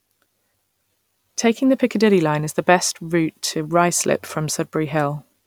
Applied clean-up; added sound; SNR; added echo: none; none; none; none.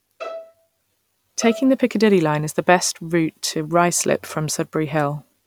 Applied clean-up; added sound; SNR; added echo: none; Bowed string instrument; 16 dB; none.